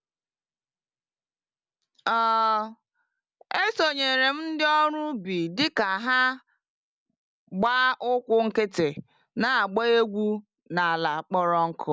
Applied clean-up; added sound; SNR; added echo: none; none; none; none.